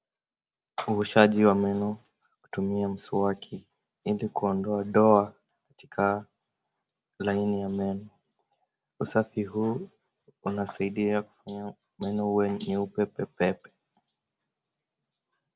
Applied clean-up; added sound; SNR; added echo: none; none; none; none.